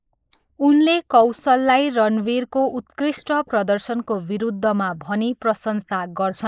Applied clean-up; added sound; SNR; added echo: neural mask model Resemble Enhance denoiser.